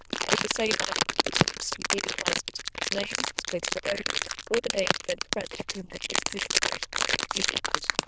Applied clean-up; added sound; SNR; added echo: neural diffusion model UNIVERSE++.